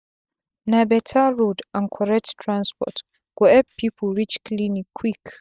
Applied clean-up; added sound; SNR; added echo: neural mask model DeepFilterNet 3.